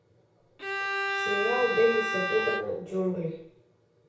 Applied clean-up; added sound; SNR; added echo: none; Bowed string instrument; 1 dB; reverberation time 0.6 s.